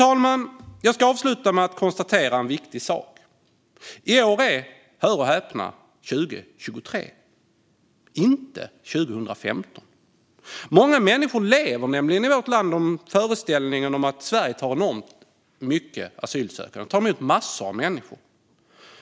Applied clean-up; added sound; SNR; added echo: none; none; none; none.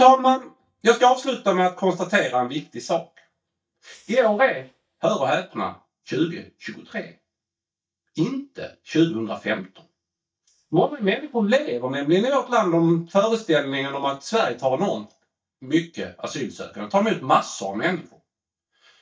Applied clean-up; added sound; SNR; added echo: neural mask model DeepFilterNet 3.